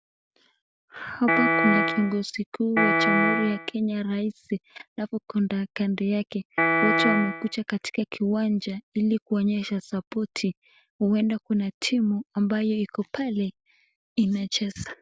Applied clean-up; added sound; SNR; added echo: none; Piano; -3 dB; none.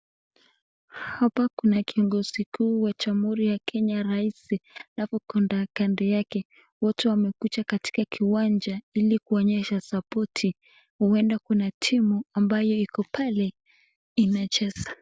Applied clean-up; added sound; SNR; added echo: none; none; none; none.